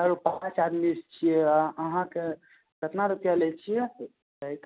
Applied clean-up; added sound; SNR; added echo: none; none; none; none.